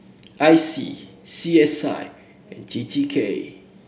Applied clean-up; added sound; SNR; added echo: none; none; none; none.